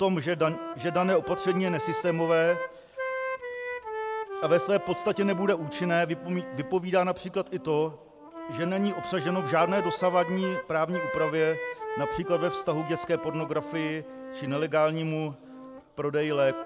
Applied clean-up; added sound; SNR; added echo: none; Wind instrument, woodwind instrument; 8 dB; none.